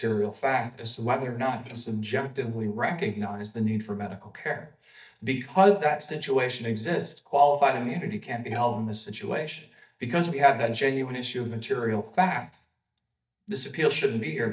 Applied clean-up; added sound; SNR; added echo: neural mask model DeepFilterNet 3.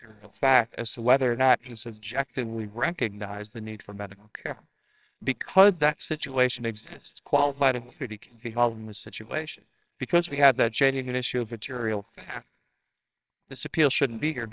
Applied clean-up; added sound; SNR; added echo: neural separator model SepFormer WHAMR!.